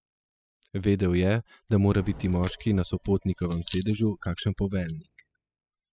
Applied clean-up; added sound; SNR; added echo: classical method spectral subtraction.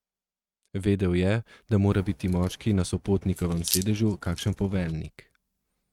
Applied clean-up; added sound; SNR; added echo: neural mask model RNNoise.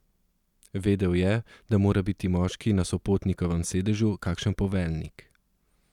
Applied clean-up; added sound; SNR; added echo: none; none; none; none.